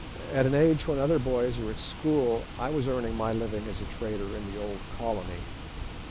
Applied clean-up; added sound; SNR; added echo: none; Water; 10 dB; none.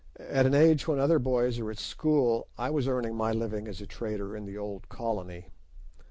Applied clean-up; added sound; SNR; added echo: none; none; none; none.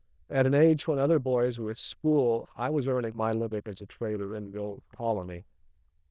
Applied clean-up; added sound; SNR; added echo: neural diffusion model UNIVERSE++.